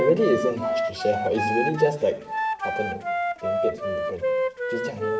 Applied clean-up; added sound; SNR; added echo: none; Wind instrument, woodwind instrument; 1 dB; reverberation time 0.8 s.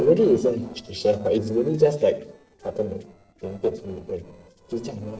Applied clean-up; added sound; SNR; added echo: neural separator model SepFormer DNS4.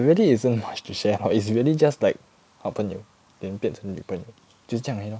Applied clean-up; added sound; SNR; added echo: none; none; none; none.